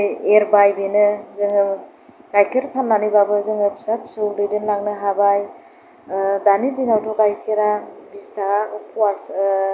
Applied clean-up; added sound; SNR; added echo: none; none; none; none.